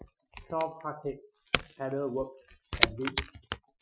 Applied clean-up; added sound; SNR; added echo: classical method Wiener filter.